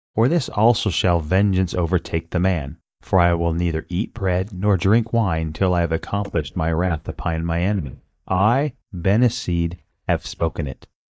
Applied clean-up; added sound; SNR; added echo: neural mask model DeepFilterNet 3.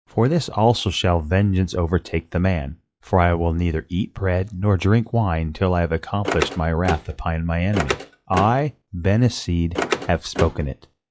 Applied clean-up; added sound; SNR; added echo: classical method log-MMSE.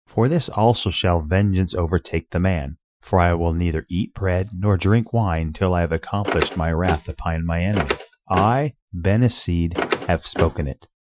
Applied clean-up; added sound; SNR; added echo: classical method Wiener filter.